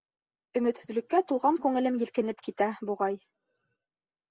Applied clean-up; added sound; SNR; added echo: none; none; none; none.